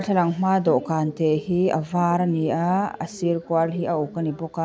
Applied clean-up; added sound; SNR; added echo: none; none; none; none.